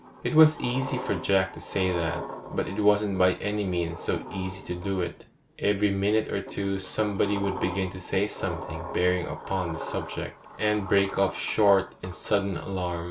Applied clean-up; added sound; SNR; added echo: none; Sliding door; 13 dB; none.